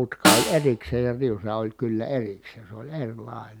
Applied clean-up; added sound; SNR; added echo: none; Snare drum; 1 dB; none.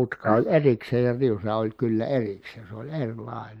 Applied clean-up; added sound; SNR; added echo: neural mask model Resemble Enhance denoiser.